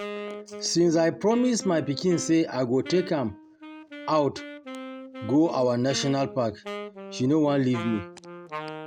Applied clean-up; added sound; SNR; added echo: none; Wind instrument, woodwind instrument; 13 dB; none.